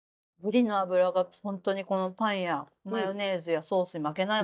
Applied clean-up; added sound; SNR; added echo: neural mask model DeepFilterNet 3.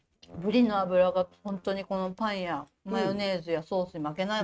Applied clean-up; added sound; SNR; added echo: neural mask model RNNoise.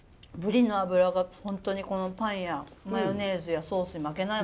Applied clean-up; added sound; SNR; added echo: none; none; none; none.